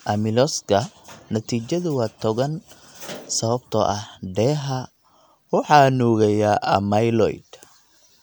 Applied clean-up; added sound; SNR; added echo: none; none; none; none.